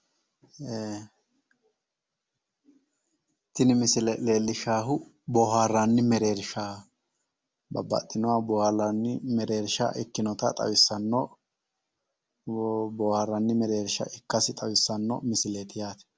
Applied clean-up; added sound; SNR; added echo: none; none; none; none.